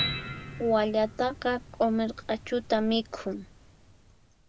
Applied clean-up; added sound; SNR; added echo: none; Piano; 11 dB; none.